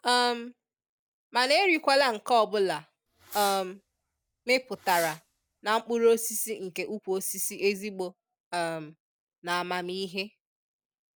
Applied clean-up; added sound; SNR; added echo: none; Fireworks; 15 dB; none.